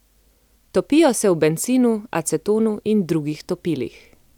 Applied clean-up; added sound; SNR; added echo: none; none; none; none.